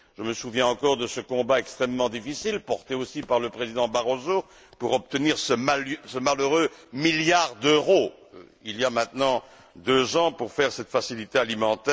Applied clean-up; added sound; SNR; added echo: none; none; none; none.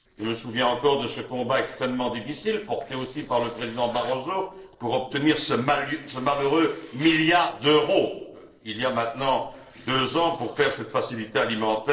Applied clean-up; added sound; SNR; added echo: neural separator model SepFormer DNS4.